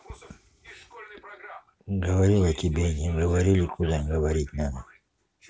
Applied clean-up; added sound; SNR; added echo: none; none; none; none.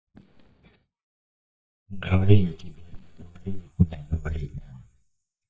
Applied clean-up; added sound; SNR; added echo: neural mask model DeepFilterNet 3.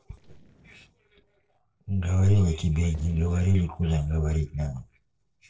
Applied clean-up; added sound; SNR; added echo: neural separator model SepFormer DNS4.